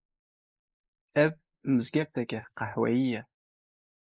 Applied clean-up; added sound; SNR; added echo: neural mask model Resemble Enhance denoiser.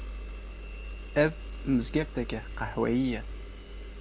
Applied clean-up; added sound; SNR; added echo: none; Engine; 8 dB; none.